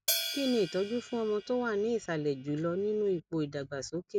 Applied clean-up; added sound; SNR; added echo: none; Hi-hat; 8 dB; none.